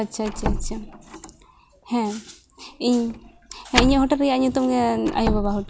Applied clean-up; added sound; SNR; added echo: none; Slam; 6 dB; none.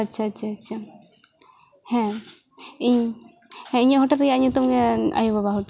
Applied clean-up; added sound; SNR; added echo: none; none; none; none.